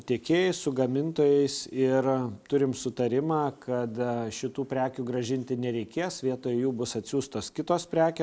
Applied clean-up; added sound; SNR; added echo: none; none; none; none.